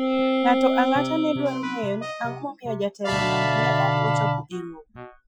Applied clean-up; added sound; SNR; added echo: classical method Wiener filter.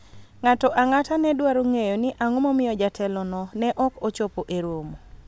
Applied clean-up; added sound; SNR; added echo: none; none; none; none.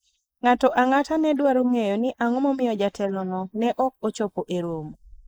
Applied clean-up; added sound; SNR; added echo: neural mask model Resemble Enhance denoiser.